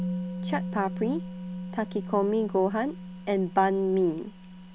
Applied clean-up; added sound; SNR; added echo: none; Musical instrument; 8 dB; none.